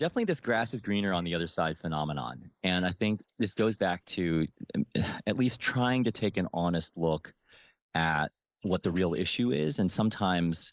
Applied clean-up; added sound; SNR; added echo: neural mask model Resemble Enhance denoiser.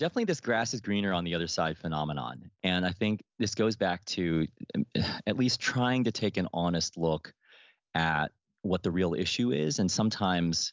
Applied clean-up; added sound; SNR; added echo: none; none; none; none.